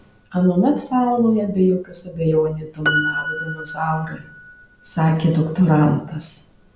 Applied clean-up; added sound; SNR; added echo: none; Piano; 11 dB; none.